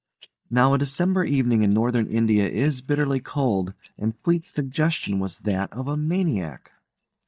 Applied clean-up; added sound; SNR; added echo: neural mask model DeepFilterNet 3.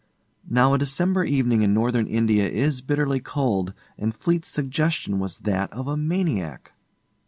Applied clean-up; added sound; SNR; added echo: none; none; none; none.